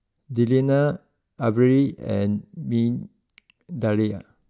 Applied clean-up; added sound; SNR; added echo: none; none; none; none.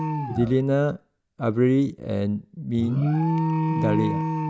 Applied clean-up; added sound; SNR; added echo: none; Alarm; 2 dB; none.